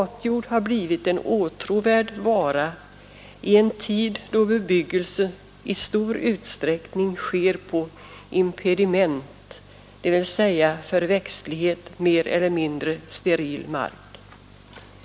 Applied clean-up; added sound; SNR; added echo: none; none; none; none.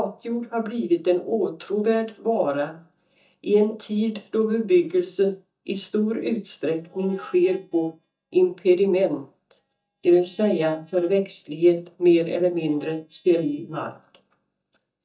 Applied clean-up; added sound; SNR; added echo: neural mask model DeepFilterNet 3.